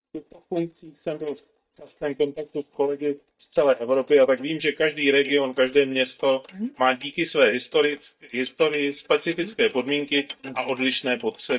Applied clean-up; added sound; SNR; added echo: neural mask model DeepFilterNet 3.